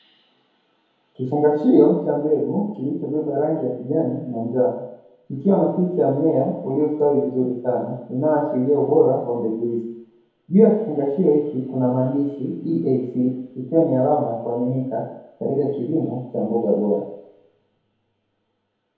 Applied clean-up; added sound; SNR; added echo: none; none; none; reverberation time 2.0 s.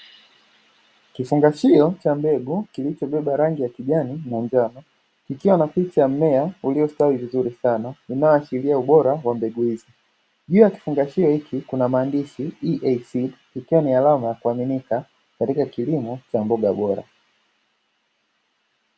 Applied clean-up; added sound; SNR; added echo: none; none; none; none.